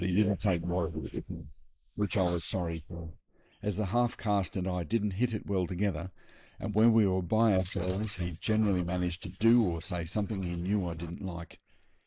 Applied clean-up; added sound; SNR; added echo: neural mask model Resemble Enhance denoiser.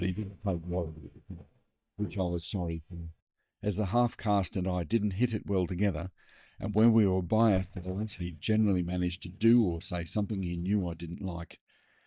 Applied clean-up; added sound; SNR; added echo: neural mask model DeepFilterNet 3.